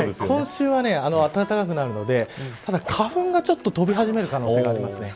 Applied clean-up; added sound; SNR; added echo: none; Zipper (clothing); 17 dB; none.